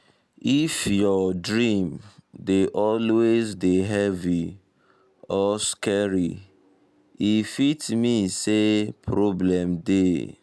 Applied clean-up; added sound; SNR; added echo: none; none; none; none.